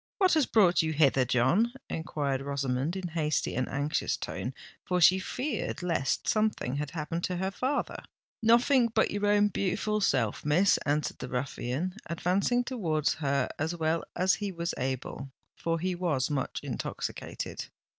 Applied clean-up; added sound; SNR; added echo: none; none; none; none.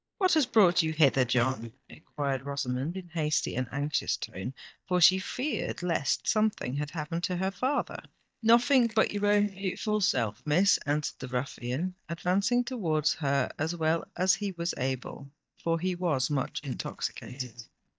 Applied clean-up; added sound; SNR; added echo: neural mask model DeepFilterNet 3.